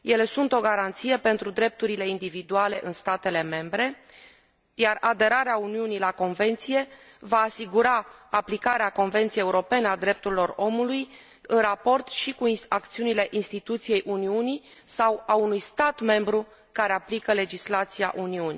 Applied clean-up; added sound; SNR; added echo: none; none; none; none.